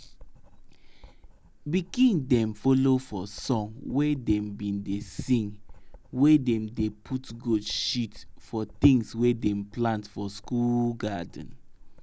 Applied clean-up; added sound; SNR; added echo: none; Writing; 18 dB; none.